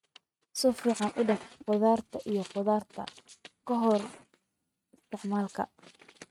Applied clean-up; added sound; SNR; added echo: neural mask model RNNoise.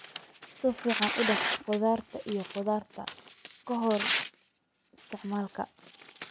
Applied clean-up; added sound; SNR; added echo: none; Tearing; 2 dB; none.